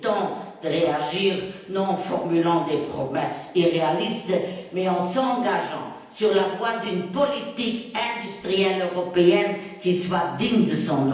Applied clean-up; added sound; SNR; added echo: none; none; none; reverberation time 0.9 s.